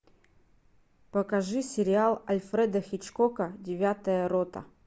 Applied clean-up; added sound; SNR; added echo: none; none; none; none.